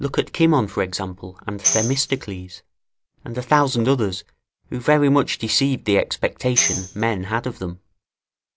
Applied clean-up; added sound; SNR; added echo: none; Tambourine; 5 dB; none.